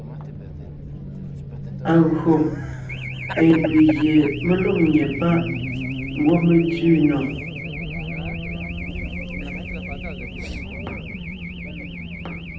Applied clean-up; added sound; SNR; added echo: none; Race car, auto racing / Alarm; 7 dB; reverberation time 0.6 s.